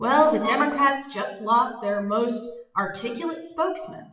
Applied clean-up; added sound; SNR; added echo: classical method WPE with log-MMSE.